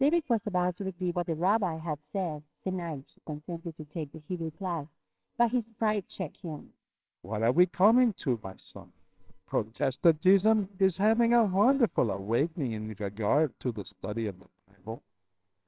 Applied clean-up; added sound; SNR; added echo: neural separator model SepFormer WHAMR!.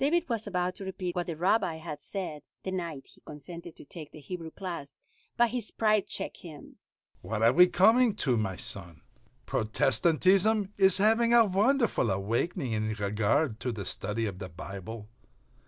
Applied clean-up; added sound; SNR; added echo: none; none; none; none.